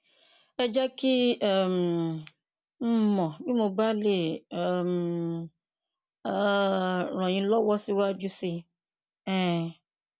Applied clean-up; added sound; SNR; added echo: none; none; none; none.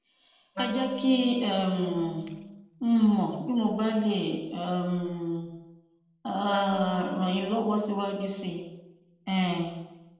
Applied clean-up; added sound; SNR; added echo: neural separator model SepFormer DNS4.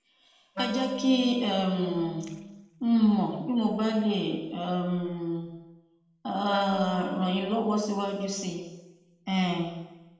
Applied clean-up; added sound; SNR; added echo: none; Wind instrument, woodwind instrument; 12 dB; reverberation time 1.0 s.